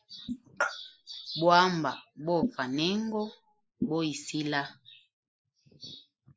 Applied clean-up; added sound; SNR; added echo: neural mask model Resemble Enhance denoiser.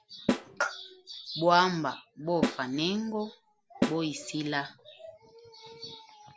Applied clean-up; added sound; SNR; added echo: none; Snare drum; 4 dB; none.